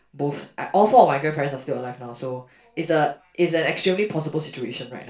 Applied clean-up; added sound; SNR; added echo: none; none; none; reverberation time 0.3 s.